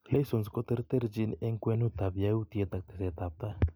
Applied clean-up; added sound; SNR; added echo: none; none; none; none.